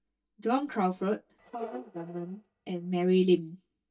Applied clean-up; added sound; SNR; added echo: neural mask model DeepFilterNet 3.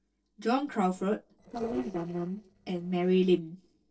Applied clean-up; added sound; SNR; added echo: neural separator model SepFormer DNS4.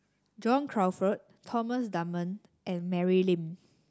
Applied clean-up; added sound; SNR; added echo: none; none; none; none.